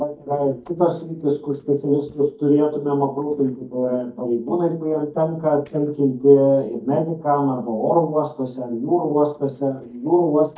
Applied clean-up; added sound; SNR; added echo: neural mask model DeepFilterNet 3.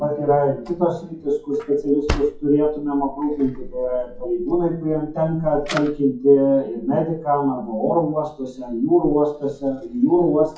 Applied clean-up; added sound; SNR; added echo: classical method WPE with log-MMSE.